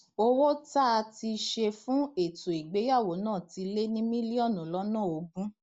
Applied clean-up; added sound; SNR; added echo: none; none; none; none.